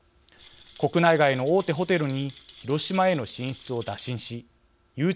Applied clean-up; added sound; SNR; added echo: none; Rattle; 17 dB; none.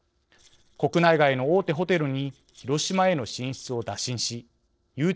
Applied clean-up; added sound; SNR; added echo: neural separator model SepFormer DNS4.